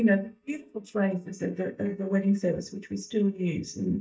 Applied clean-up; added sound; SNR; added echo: neural mask model DeepFilterNet 3.